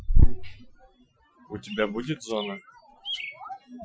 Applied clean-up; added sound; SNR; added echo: classical method Wiener filter.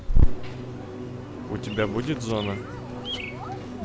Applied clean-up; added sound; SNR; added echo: none; Bird vocalization, bird call, bird song; 17 dB; none.